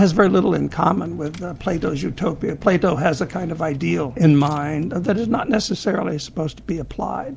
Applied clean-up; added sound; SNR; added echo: none; Engine / Car; 18 dB; none.